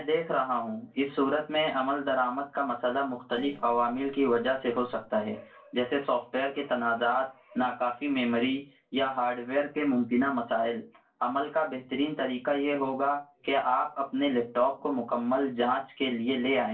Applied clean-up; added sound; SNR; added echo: neural separator model SepFormer DNS4.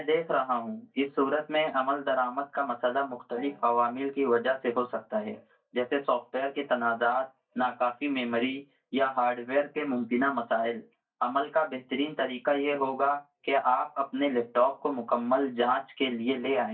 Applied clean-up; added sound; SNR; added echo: neural mask model DeepFilterNet 3.